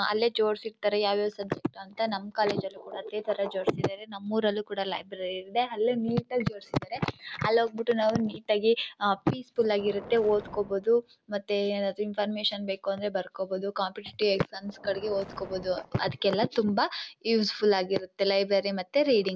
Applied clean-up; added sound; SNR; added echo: none; Boom; 18 dB; none.